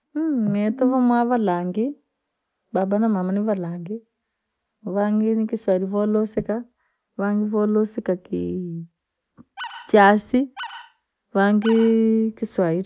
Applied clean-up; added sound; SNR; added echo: none; Animal; 16 dB; none.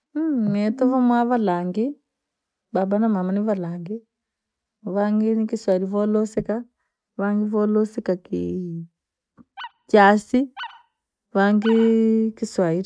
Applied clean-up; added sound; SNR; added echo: neural mask model RNNoise.